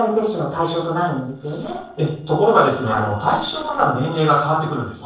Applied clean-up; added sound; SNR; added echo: neural separator model SepFormer DNS4.